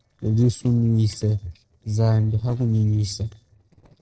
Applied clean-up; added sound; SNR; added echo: neural separator model SepFormer DNS4.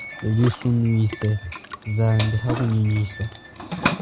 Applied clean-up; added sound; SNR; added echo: none; Ocean + Doorbell; 9 dB; none.